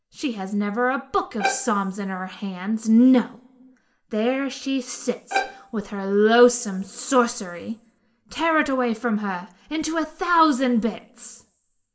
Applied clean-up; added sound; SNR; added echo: none; Bowed string instrument; 7 dB; reverberation time 0.4 s.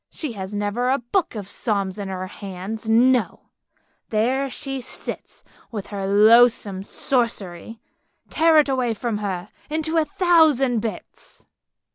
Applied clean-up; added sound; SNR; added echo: none; none; none; none.